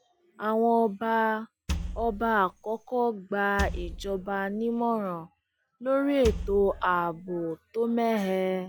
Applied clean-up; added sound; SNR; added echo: none; Wood; 8 dB; none.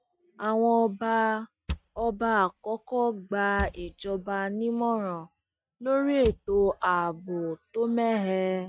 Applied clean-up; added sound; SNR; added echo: neural mask model RNNoise.